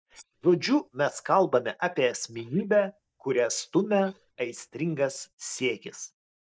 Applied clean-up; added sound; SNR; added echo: neural mask model DeepFilterNet 3.